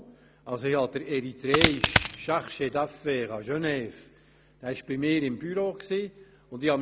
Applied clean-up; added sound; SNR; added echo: none; Coin (dropping); -4 dB; none.